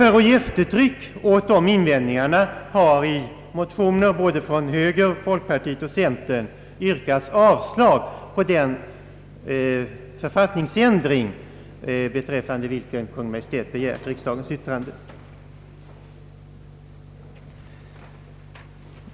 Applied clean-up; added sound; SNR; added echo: none; none; none; none.